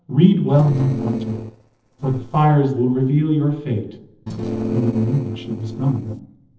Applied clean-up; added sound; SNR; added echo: neural separator model SepFormer DNS4.